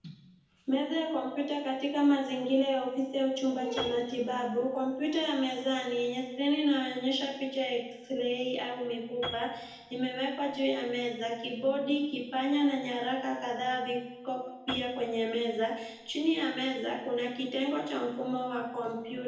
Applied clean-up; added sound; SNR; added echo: none; Piano; 20 dB; reverberation time 0.9 s.